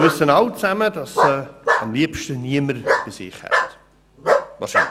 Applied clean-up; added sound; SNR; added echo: none; Bark; 0 dB; none.